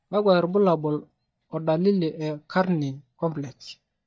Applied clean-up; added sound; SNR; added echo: neural mask model DeepFilterNet 3.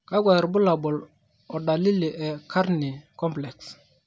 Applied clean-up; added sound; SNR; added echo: none; none; none; none.